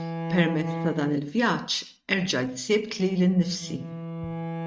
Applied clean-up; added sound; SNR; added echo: neural mask model RNNoise.